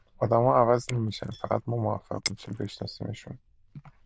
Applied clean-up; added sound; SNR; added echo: neural diffusion model UNIVERSE++.